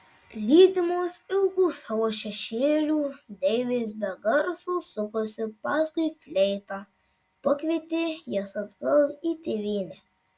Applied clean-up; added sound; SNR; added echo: none; none; none; none.